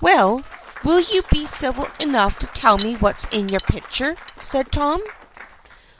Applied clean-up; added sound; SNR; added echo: none; Cutlery, silverware + Applause / Cheering / Clapping; 18 dB; none.